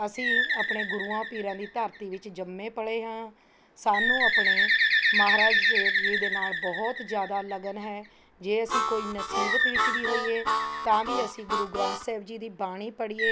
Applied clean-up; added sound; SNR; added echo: none; Bird + Harmonica; -4 dB; none.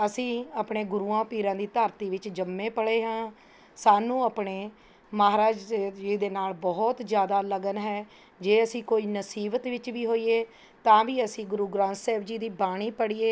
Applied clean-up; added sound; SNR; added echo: none; none; none; none.